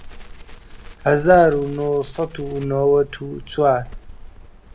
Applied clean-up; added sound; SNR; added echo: none; Crackle; 16 dB; none.